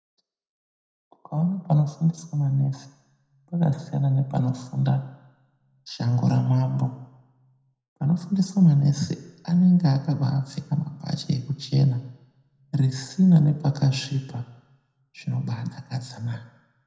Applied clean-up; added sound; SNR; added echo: none; none; none; reverberation time 0.8 s.